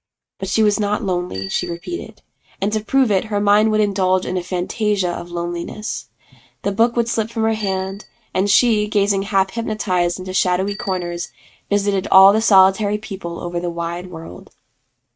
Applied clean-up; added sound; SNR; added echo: neural mask model RNNoise.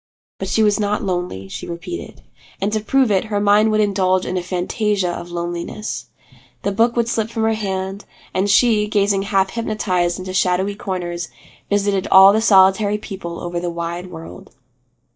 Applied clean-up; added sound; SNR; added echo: neural mask model DeepFilterNet 3.